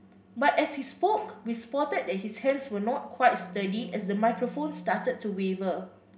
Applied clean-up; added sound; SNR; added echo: none; Wind instrument, woodwind instrument; 16 dB; reverberation time 0.3 s.